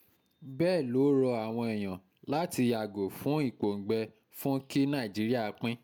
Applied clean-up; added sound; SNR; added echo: none; none; none; none.